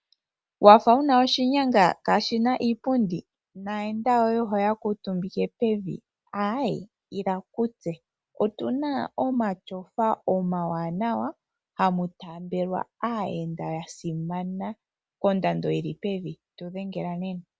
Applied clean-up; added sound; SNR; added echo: none; none; none; none.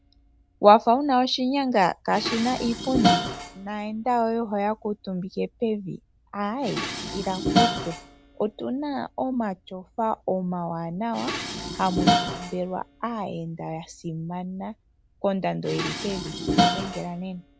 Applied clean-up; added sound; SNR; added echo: none; Dishes, pots, and pans; 4 dB; none.